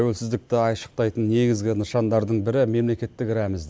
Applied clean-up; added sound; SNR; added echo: none; none; none; none.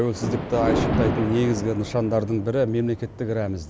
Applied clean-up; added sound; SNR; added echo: none; Thunder; 4 dB; none.